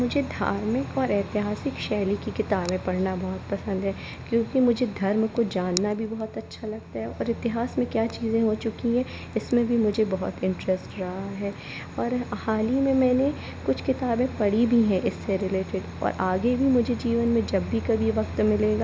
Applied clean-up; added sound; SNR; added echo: none; none; none; none.